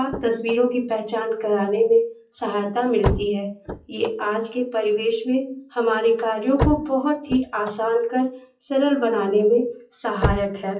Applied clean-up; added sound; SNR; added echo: classical method WPE with log-MMSE.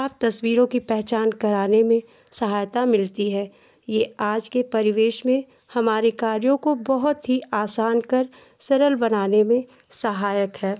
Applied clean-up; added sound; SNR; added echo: none; none; none; none.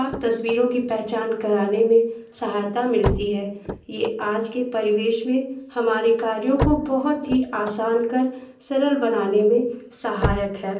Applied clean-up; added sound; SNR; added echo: none; Slam / Car; 11 dB; reverberation time 0.6 s.